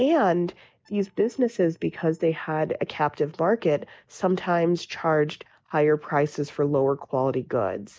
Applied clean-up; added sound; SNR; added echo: neural mask model DeepFilterNet 3.